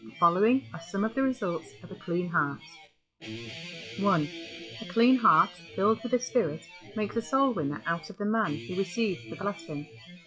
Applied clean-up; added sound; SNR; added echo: classical method log-MMSE.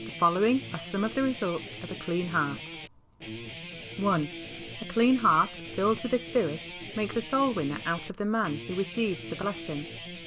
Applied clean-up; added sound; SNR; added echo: none; Guitar; 11 dB; none.